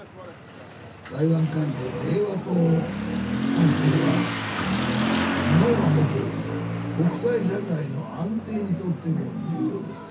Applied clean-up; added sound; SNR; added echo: none; Motorcycle / Accelerating, revving, vroom; 2 dB; reverberation time 0.3 s.